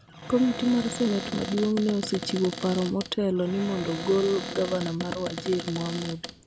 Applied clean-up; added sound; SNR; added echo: none; Cupboard open or close; 9 dB; none.